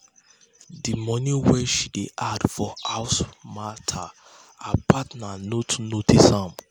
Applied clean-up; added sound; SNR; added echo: none; none; none; none.